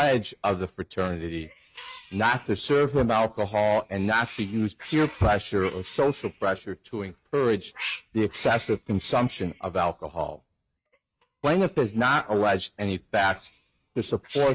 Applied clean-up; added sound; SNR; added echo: neural mask model RNNoise.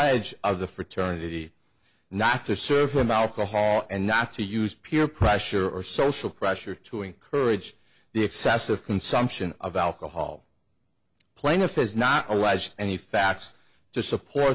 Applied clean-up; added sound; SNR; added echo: none; none; none; none.